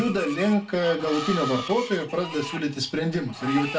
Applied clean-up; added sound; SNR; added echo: none; Screech; 10 dB; reverberation time 0.2 s.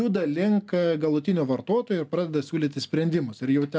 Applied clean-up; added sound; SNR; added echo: none; none; none; none.